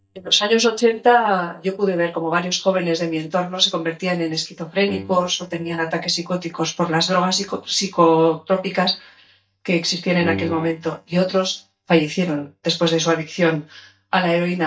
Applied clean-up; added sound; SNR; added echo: neural mask model DeepFilterNet 3.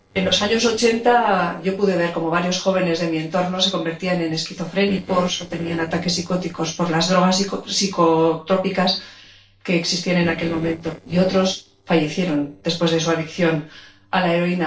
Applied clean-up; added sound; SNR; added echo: neural separator model SepFormer DNS4.